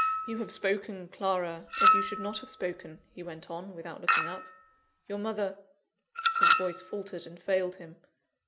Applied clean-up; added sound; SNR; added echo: none; Chink, clink; -3 dB; none.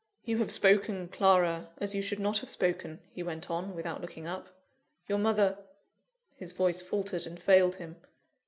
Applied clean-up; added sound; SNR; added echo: none; none; none; none.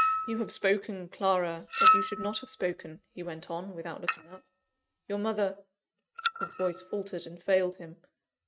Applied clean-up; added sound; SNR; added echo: neural mask model RNNoise.